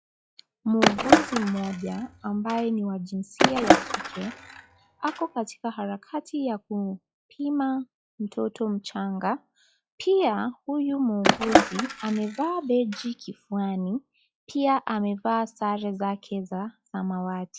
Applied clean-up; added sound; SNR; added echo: classical method log-MMSE.